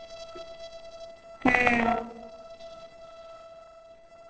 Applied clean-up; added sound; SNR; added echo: neural separator model SepFormer DNS4.